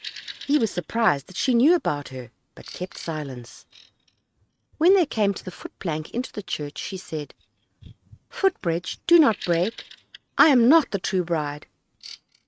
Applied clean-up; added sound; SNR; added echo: neural mask model RNNoise.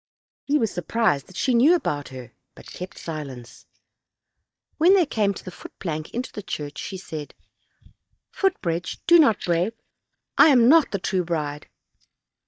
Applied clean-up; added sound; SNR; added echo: neural mask model DeepFilterNet 3.